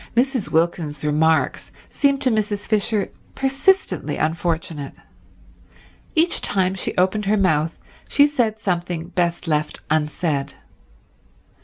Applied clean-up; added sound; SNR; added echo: none; none; none; none.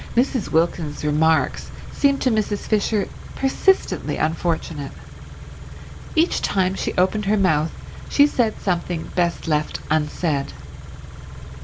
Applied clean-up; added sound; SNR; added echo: none; Idling / Car; 12 dB; none.